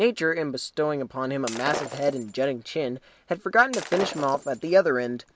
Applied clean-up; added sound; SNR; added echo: none; Shatter; 10 dB; none.